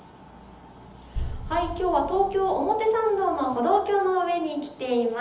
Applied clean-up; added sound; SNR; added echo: none; Boom; 12 dB; reverberation time 0.8 s.